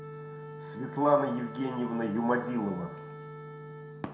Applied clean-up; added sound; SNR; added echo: none; Wind instrument, woodwind instrument; 14 dB; reverberation time 0.5 s.